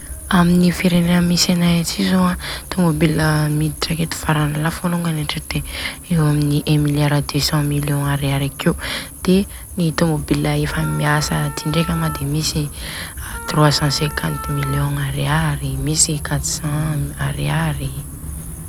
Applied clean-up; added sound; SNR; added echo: none; Wind instrument, woodwind instrument; 14 dB; none.